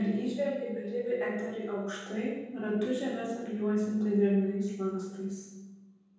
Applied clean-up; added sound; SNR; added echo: none; none; none; reverberation time 1.3 s.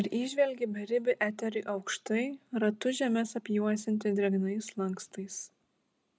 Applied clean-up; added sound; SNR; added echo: none; none; none; none.